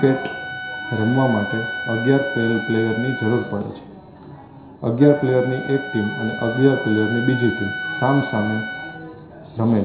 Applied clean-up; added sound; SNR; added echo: none; Wind instrument, woodwind instrument; 9 dB; reverberation time 0.7 s.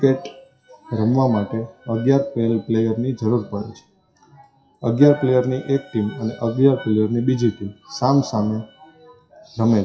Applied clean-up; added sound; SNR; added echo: classical method WPE with log-MMSE.